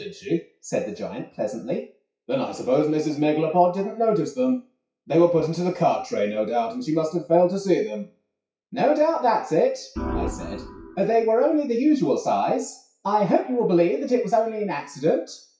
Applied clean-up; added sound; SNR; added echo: classical method WPE with log-MMSE.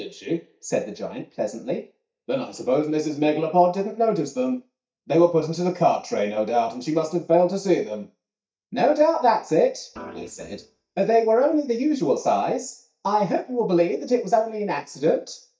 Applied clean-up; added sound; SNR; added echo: neural mask model DeepFilterNet 3.